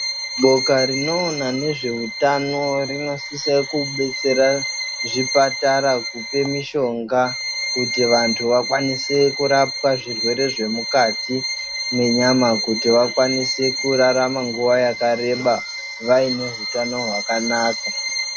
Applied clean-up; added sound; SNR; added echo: none; Bowed string instrument; 6 dB; none.